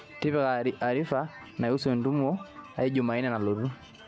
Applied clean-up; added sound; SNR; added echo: none; none; none; none.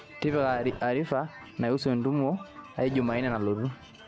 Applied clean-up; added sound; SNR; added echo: none; Growling; 14 dB; none.